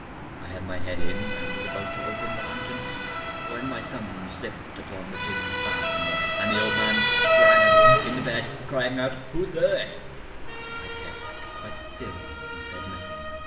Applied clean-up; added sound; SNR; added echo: none; Motor vehicle (road) / Siren; -4 dB; reverberation time 1.1 s.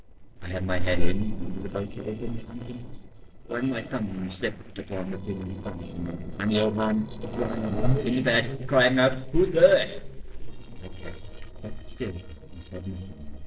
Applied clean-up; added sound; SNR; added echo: neural separator model SepFormer DNS4.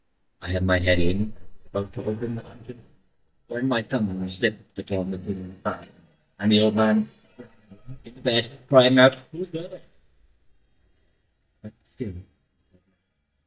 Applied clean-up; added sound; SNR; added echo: neural mask model DeepFilterNet 3.